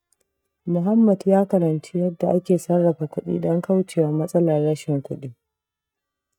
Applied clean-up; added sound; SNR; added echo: neural mask model DeepFilterNet 3.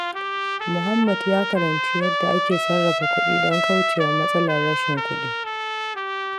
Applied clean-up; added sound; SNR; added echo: none; Trumpet; -1 dB; none.